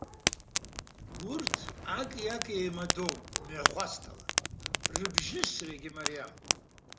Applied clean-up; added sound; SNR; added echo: none; Fire; -4 dB; none.